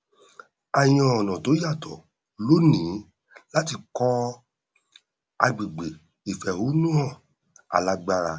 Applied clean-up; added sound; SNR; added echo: none; none; none; none.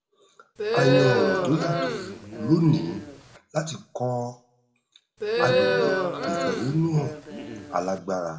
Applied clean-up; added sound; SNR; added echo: none; Crowd; -1 dB; reverberation time 0.4 s.